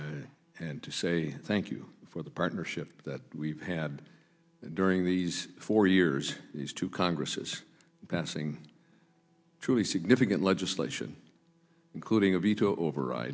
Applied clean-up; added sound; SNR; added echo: none; none; none; none.